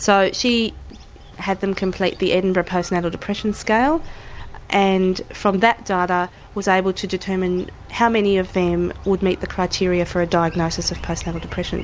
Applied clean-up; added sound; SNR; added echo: none; none; none; none.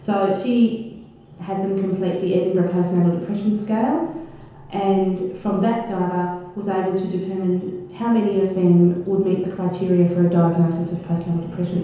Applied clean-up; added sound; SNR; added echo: none; none; none; reverberation time 0.9 s.